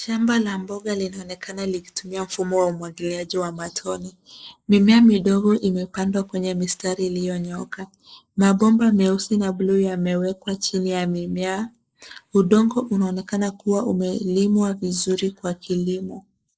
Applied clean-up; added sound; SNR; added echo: neural mask model Resemble Enhance denoiser.